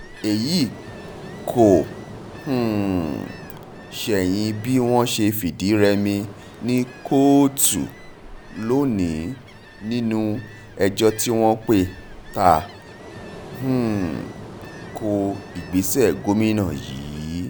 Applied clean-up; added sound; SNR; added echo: none; Ocean; 17 dB; none.